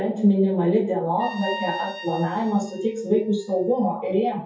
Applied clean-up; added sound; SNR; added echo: classical method WPE with log-MMSE.